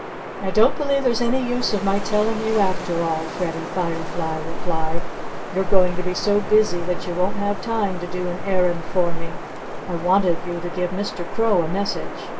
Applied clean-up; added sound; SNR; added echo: none; Wind; 12 dB; reverberation time 0.2 s.